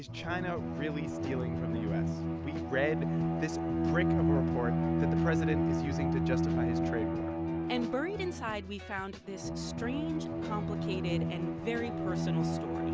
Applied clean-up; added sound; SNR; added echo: none; Bowed string instrument; -5 dB; none.